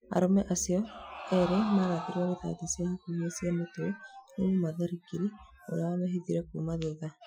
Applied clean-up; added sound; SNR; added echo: classical method Wiener filter.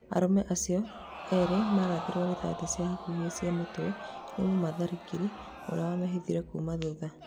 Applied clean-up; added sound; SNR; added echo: none; Crowd; 12 dB; none.